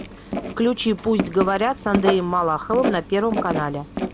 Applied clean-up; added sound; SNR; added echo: none; Writing; 6 dB; none.